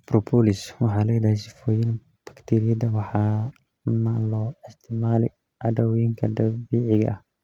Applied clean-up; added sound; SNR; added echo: none; none; none; none.